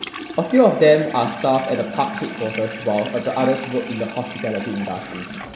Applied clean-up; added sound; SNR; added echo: none; Sink (filling or washing) / Water tap, faucet; 11 dB; reverberation time 1.2 s.